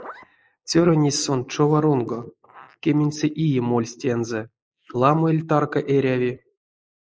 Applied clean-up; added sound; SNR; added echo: neural mask model Resemble Enhance denoiser.